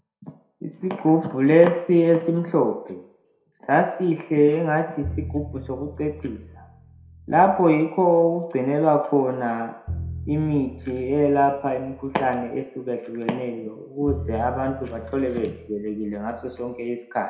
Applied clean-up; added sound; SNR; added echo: none; Bowed string instrument; 13 dB; reverberation time 0.5 s.